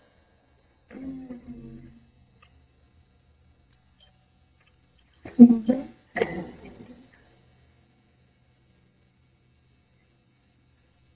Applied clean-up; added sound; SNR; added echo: neural mask model DeepFilterNet 3.